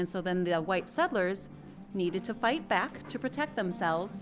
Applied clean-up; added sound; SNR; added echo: none; none; none; none.